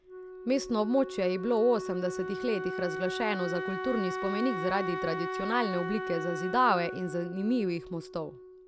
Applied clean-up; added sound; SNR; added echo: none; Wind instrument, woodwind instrument; 6 dB; none.